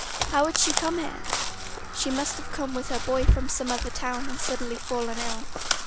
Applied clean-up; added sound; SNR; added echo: none; Engine / Car + Crow; -2 dB; none.